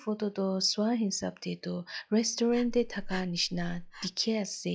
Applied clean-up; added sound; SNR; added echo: classical method log-MMSE.